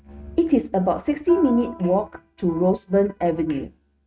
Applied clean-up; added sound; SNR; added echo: neural mask model RNNoise.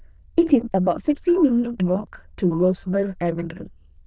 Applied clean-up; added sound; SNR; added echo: neural diffusion model UNIVERSE++.